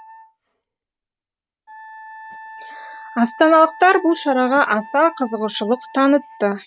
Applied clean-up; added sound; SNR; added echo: none; Wind instrument, woodwind instrument; 19 dB; none.